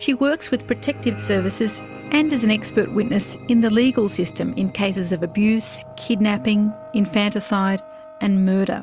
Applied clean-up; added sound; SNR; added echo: none; none; none; none.